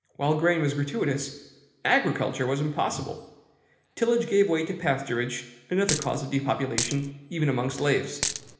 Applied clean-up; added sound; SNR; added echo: none; Coin (dropping); 3 dB; reverberation time 1.0 s.